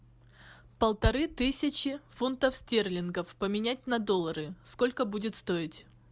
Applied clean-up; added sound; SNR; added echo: none; none; none; none.